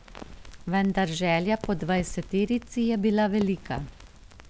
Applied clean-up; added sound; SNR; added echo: none; Crackle; 17 dB; none.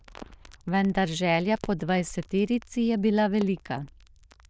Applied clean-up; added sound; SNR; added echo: neural diffusion model UNIVERSE++.